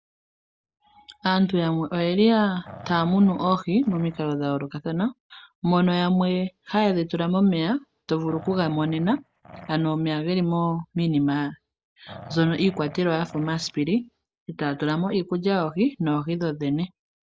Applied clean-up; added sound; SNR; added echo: none; Growling; 18 dB; none.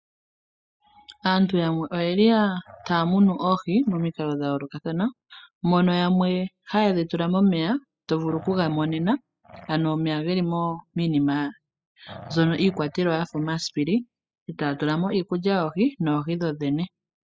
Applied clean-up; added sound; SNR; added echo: classical method spectral subtraction.